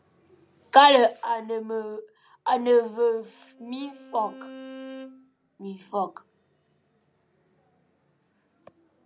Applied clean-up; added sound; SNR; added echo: none; Bowed string instrument; 19 dB; none.